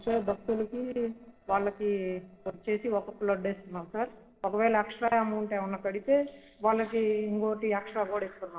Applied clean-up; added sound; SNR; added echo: neural separator model SepFormer DNS4.